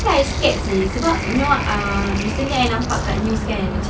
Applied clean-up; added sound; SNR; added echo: none; Sink (filling or washing); 13 dB; none.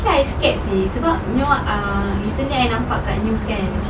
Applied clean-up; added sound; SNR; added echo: none; none; none; none.